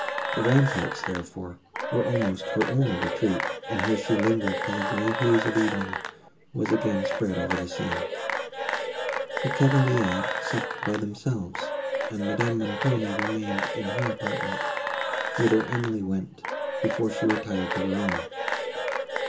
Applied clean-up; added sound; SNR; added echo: none; Applause / Cheering / Clapping; 2 dB; reverberation time 0.2 s.